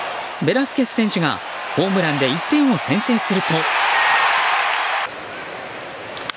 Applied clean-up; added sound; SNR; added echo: none; none; none; none.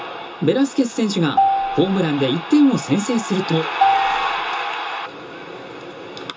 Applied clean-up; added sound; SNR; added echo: none; Marimba, xylophone; 4 dB; reverberation time 0.2 s.